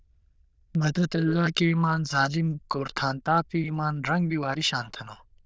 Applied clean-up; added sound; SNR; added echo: neural diffusion model UNIVERSE++.